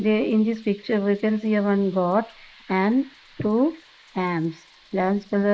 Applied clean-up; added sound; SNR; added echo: neural mask model Resemble Enhance denoiser.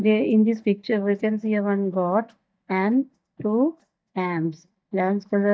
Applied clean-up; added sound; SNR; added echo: neural mask model DeepFilterNet 3.